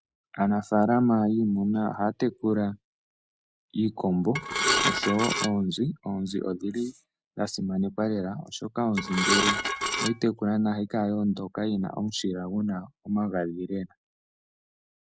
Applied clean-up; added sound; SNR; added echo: none; Dishes, pots, and pans / Glass; -1 dB; none.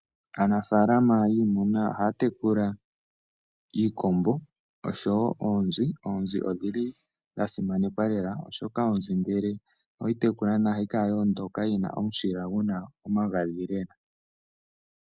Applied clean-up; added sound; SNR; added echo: none; none; none; none.